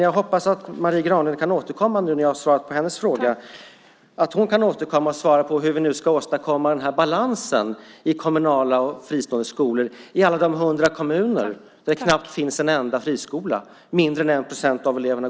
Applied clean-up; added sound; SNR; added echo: none; none; none; none.